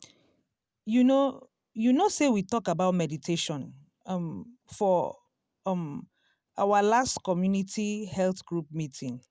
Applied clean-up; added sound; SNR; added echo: none; none; none; none.